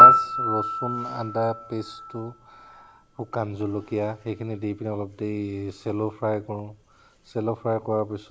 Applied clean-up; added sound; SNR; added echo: none; Piano; -4 dB; none.